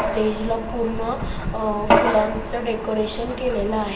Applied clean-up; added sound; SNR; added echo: none; Mechanisms; 2 dB; reverberation time 0.9 s.